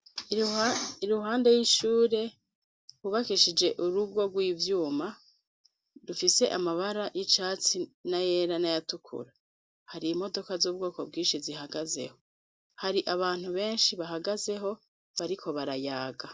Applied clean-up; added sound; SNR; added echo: none; none; none; none.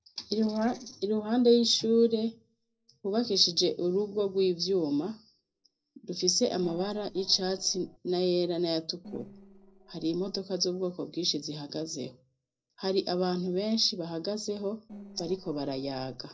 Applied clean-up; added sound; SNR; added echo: neural separator model SepFormer DNS4.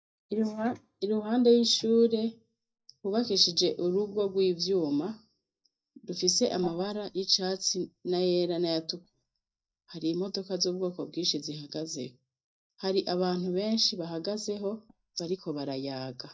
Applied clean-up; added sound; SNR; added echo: neural mask model DeepFilterNet 3.